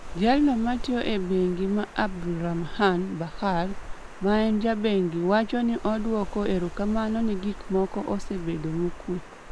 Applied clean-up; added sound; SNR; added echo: none; Water; 9 dB; none.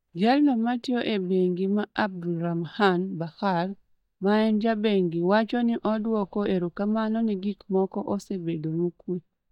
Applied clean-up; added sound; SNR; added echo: neural mask model DeepFilterNet 3.